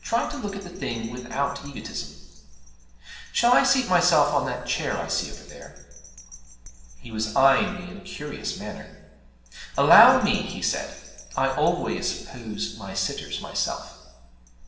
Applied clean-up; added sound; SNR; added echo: none; Bell; 18 dB; reverberation time 1.1 s.